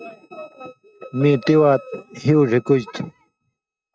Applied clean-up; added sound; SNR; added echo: neural mask model RNNoise.